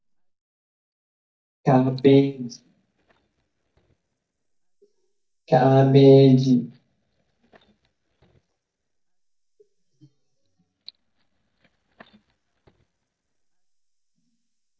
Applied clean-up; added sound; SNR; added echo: neural mask model DeepFilterNet 3.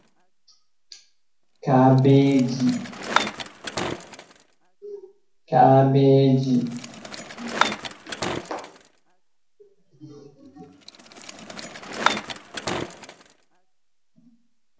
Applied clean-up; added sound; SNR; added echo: none; Bicycle; 9 dB; reverberation time 0.5 s.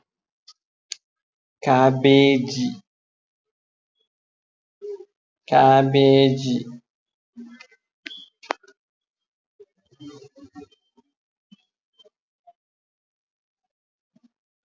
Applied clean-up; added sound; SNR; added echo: none; none; none; none.